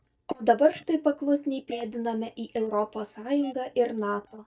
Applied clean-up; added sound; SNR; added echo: neural mask model DeepFilterNet 3.